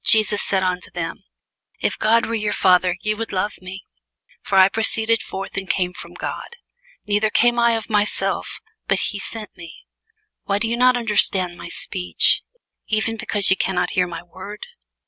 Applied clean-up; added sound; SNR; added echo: none; none; none; none.